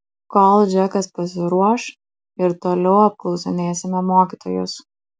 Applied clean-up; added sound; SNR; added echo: none; none; none; none.